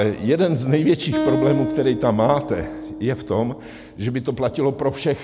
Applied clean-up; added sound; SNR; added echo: none; Acoustic guitar; 8 dB; none.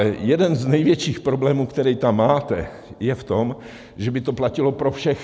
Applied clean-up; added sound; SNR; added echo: none; none; none; none.